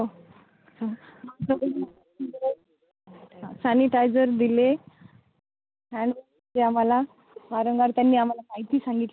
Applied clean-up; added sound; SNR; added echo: none; none; none; none.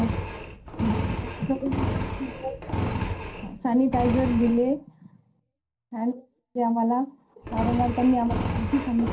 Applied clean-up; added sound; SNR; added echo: none; Engine; 4 dB; reverberation time 0.3 s.